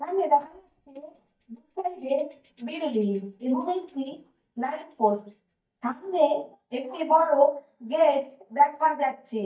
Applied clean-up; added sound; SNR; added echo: neural mask model DeepFilterNet 3.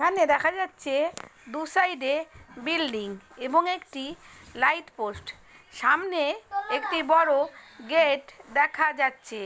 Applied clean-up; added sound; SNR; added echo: none; none; none; none.